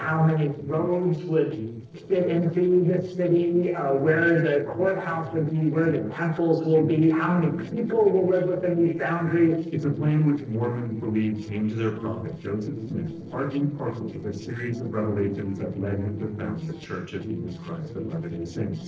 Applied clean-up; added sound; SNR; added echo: neural separator model SepFormer DNS4.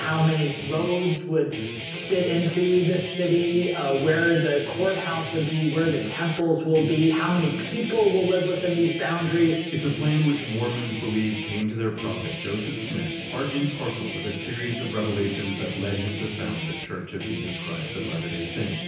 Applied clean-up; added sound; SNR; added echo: none; Guitar; 8 dB; reverberation time 0.9 s.